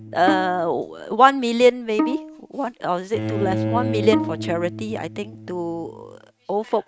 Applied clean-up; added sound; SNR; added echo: neural mask model RNNoise.